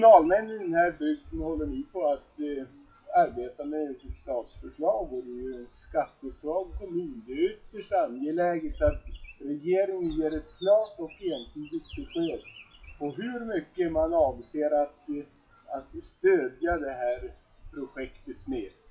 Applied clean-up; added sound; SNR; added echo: classical method WPE with log-MMSE.